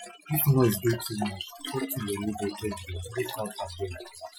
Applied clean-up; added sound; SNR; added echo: classical method Wiener filter.